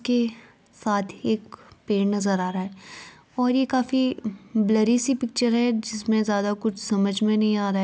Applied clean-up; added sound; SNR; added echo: none; none; none; none.